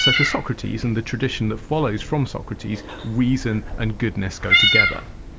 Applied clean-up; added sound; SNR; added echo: none; Meow; 0 dB; none.